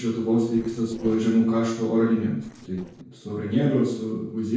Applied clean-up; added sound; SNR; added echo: neural separator model SepFormer DNS4.